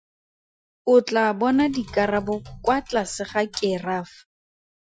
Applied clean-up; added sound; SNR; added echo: classical method Wiener filter.